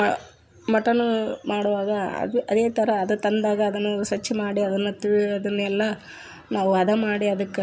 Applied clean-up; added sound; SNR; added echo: none; none; none; none.